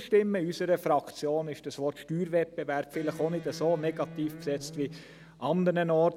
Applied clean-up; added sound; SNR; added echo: none; Electric guitar; 15 dB; none.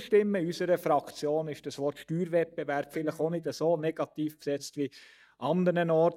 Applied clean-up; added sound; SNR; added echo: neural mask model DeepFilterNet 3.